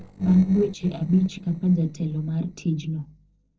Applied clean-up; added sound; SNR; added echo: neural separator model SepFormer DNS4.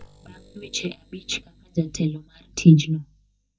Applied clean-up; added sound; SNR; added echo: neural mask model DeepFilterNet 3.